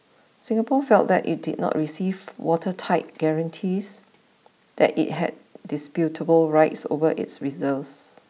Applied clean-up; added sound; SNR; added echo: none; none; none; none.